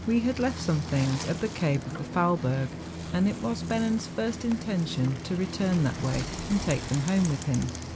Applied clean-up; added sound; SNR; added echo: none; Bicycle; 8 dB; none.